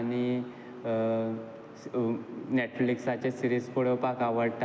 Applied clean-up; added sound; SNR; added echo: none; none; none; none.